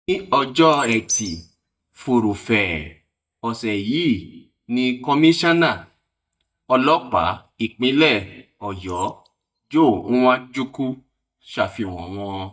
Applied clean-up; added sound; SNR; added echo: neural mask model DeepFilterNet 3.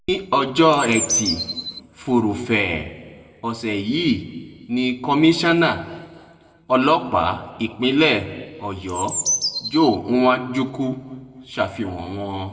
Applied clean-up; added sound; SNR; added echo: none; Bird; 3 dB; reverberation time 1.1 s.